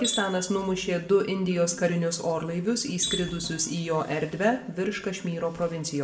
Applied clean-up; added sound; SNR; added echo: none; Tools; 14 dB; reverberation time 0.5 s.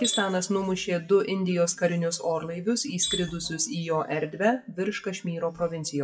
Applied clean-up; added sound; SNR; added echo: classical method WPE with log-MMSE.